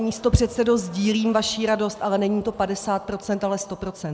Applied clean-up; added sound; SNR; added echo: none; none; none; none.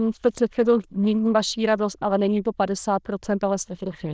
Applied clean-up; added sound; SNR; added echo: neural diffusion model UNIVERSE++.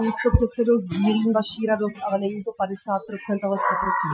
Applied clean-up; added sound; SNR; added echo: classical method Wiener filter.